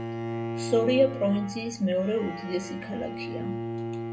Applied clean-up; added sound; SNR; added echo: none; Bowed string instrument; 6 dB; reverberation time 0.2 s.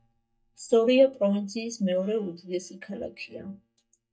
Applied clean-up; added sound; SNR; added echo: neural mask model DeepFilterNet 3.